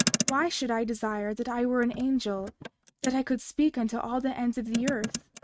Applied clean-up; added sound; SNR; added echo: neural mask model RNNoise.